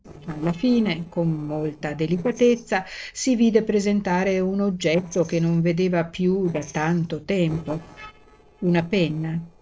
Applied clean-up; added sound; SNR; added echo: neural separator model SepFormer DNS4.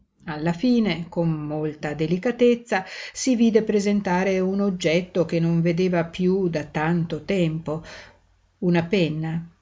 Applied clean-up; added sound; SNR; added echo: none; none; none; none.